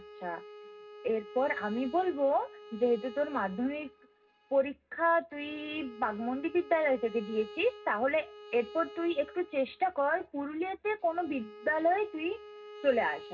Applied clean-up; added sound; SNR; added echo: none; Bowed string instrument; 17 dB; reverberation time 0.2 s.